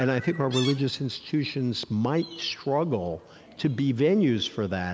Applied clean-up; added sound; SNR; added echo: none; Chirp, tweet; 18 dB; none.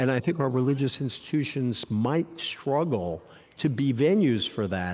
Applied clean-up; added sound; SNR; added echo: neural mask model Resemble Enhance denoiser.